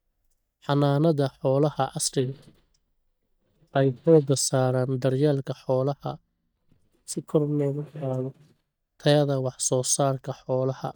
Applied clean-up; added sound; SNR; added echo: neural mask model DeepFilterNet 3.